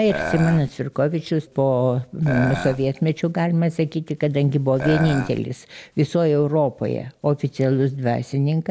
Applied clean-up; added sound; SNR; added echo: none; Burping, eructation; 6 dB; none.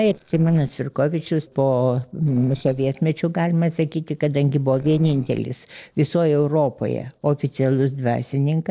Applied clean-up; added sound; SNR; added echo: neural separator model SepFormer DNS4.